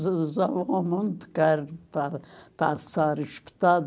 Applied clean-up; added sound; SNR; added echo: none; none; none; none.